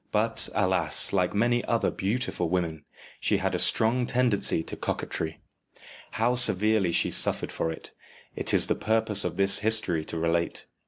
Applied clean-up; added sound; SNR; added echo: none; none; none; none.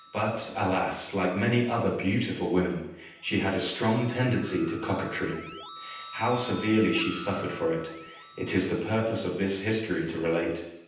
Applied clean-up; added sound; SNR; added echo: none; Keyboard (musical); 18 dB; reverberation time 0.9 s.